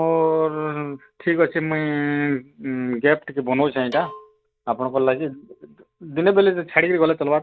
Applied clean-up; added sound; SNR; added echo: neural mask model DeepFilterNet 3.